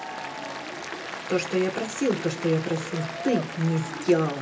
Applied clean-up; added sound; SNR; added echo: none; Applause; 9 dB; reverberation time 0.2 s.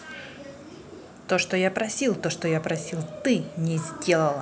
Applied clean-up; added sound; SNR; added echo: none; none; none; none.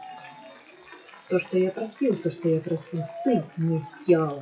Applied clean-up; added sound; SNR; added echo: classical method WPE with log-MMSE.